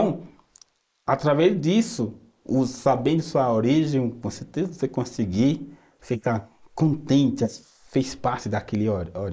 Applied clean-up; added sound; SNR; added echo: neural mask model Resemble Enhance denoiser.